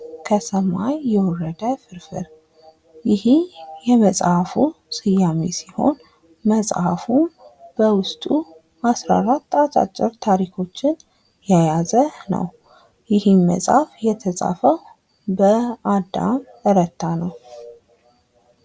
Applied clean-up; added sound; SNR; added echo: none; none; none; none.